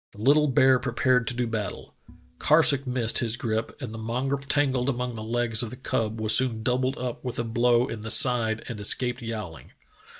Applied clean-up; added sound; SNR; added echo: neural mask model DeepFilterNet 3.